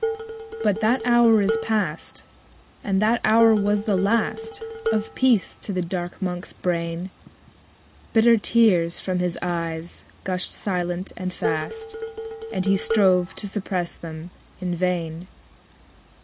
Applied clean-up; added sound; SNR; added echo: none; Dishes, pots, and pans; 7 dB; none.